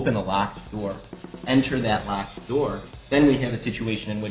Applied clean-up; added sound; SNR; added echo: none; Drum kit; 17 dB; none.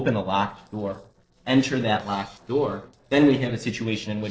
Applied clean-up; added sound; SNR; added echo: neural separator model SepFormer DNS4.